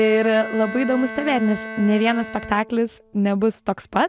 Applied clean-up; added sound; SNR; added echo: none; Bowed string instrument; 13 dB; none.